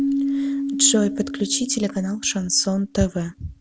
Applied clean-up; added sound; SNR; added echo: none; Keyboard (musical); 5 dB; none.